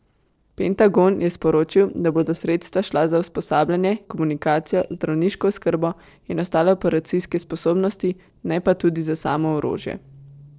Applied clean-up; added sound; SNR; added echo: neural separator model SepFormer DNS4.